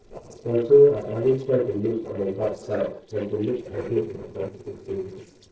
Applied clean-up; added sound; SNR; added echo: neural separator model SepFormer DNS4.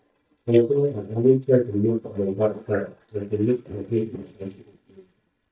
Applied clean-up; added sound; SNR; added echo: neural mask model DeepFilterNet 3.